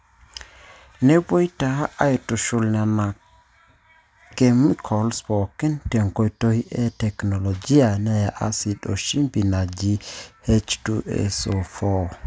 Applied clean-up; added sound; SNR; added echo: none; none; none; none.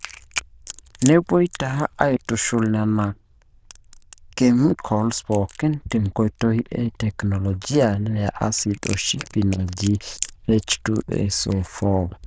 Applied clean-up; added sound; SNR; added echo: neural diffusion model UNIVERSE++.